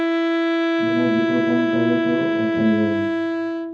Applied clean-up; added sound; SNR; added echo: none; Wind instrument, woodwind instrument; -5 dB; reverberation time 0.6 s.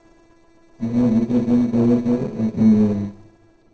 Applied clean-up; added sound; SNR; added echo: neural separator model SepFormer DNS4.